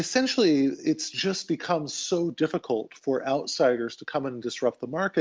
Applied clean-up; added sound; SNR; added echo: none; none; none; none.